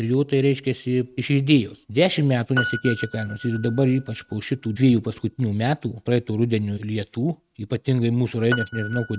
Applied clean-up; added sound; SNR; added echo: neural mask model RNNoise.